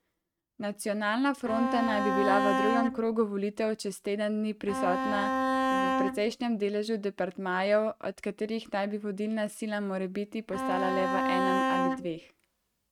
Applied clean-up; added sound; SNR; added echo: neural mask model RNNoise.